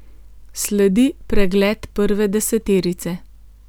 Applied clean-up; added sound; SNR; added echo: none; none; none; none.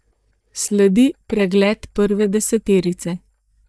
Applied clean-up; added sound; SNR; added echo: neural mask model DeepFilterNet 3.